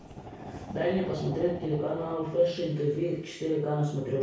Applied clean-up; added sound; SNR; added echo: none; Fire; 14 dB; reverberation time 0.6 s.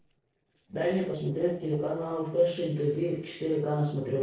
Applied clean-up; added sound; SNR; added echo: neural separator model SepFormer DNS4.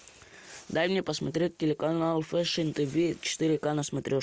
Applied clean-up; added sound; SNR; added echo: none; none; none; none.